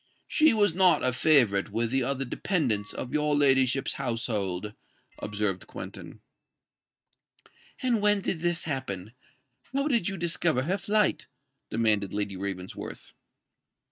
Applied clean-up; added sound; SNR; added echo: neural mask model RNNoise.